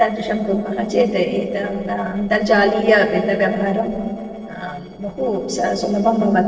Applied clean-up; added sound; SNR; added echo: neural separator model SepFormer DNS4.